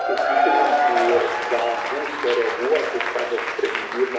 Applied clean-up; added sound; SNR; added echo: none; Applause / Crowd / Cheering; -2 dB; reverberation time 0.9 s.